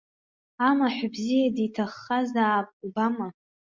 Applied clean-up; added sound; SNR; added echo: none; none; none; none.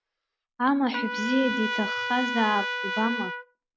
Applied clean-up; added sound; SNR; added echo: none; Trumpet; 4 dB; none.